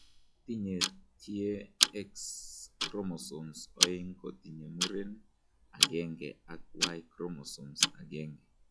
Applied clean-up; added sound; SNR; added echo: classical method log-MMSE.